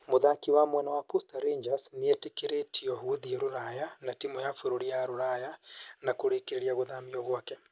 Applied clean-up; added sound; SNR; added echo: none; none; none; none.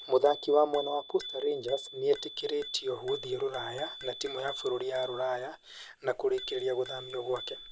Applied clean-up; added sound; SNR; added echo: none; Bicycle bell; 14 dB; none.